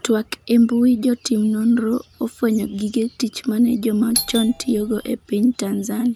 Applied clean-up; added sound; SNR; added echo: none; Doorbell; 9 dB; none.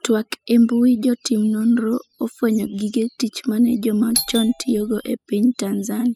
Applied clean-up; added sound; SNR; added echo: classical method spectral subtraction.